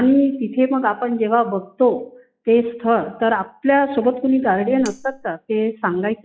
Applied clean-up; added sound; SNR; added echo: classical method log-MMSE.